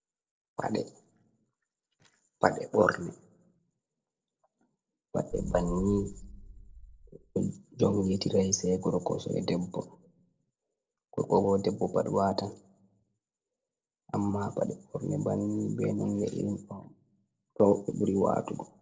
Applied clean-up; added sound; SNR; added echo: neural separator model SepFormer DNS4.